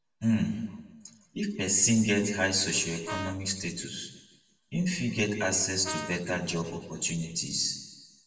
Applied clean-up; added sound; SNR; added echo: none; Brass instrument; 11 dB; reverberation time 1.2 s.